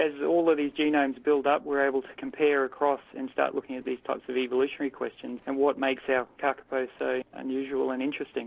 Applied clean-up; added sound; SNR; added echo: neural separator model SepFormer DNS4.